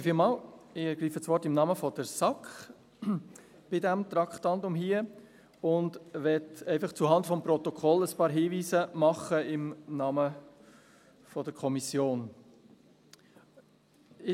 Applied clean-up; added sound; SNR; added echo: none; none; none; none.